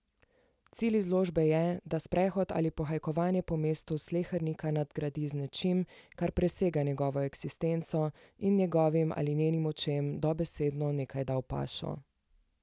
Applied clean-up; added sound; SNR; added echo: none; none; none; none.